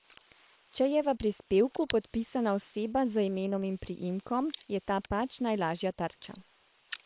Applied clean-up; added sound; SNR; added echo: neural separator model SepFormer WHAM!.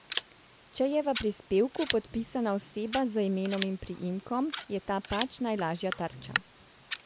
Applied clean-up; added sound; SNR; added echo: none; Scissors; 9 dB; none.